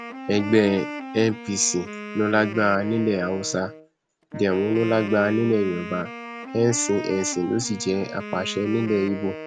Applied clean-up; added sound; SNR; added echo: none; Wind instrument, woodwind instrument; 11 dB; none.